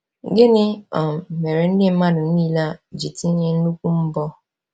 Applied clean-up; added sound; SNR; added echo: none; none; none; none.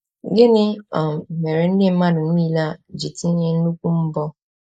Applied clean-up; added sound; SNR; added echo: neural mask model Resemble Enhance denoiser.